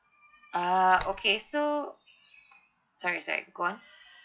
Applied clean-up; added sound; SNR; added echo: classical method log-MMSE.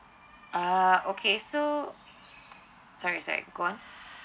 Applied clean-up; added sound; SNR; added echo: none; none; none; none.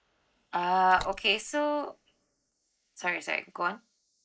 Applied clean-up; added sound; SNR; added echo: neural mask model Resemble Enhance denoiser.